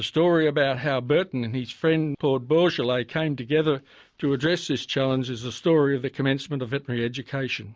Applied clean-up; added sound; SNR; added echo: none; none; none; none.